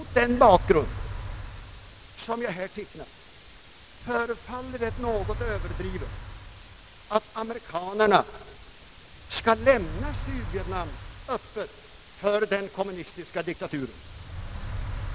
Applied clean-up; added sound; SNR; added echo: none; Motor vehicle (road); 9 dB; none.